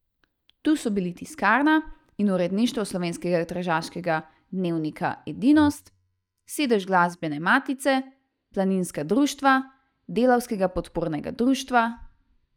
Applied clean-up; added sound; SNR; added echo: neural mask model DeepFilterNet 3.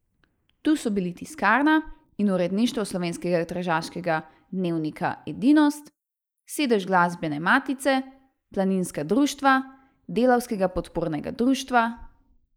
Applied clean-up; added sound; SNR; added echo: neural mask model Resemble Enhance denoiser.